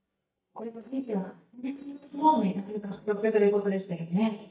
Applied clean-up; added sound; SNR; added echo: neural mask model DeepFilterNet 3.